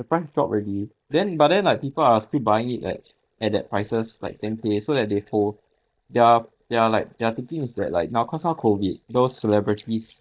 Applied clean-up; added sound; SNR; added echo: neural mask model DeepFilterNet 3.